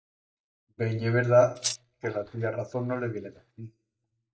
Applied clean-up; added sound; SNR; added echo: neural mask model DeepFilterNet 3.